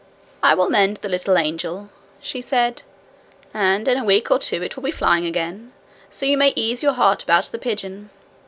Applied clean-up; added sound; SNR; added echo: none; none; none; none.